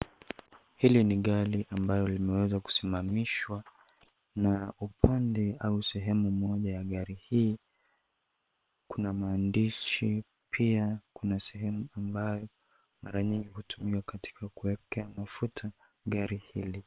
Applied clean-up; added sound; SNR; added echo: neural separator model SepFormer WHAM!.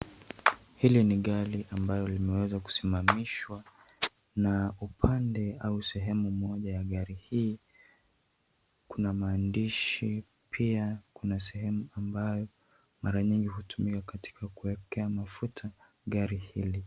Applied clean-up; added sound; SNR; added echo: none; Clapping; 4 dB; none.